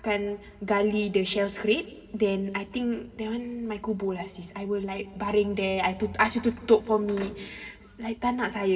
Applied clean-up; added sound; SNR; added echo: none; none; none; reverberation time 2.1 s.